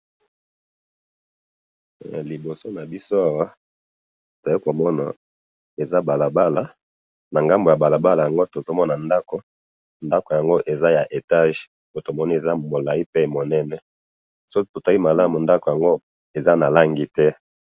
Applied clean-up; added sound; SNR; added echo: none; Brass instrument; 18 dB; none.